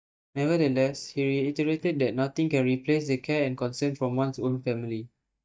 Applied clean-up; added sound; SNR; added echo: neural mask model DeepFilterNet 3.